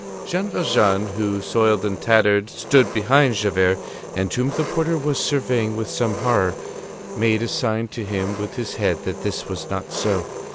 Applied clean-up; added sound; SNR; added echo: none; Engine; 11 dB; none.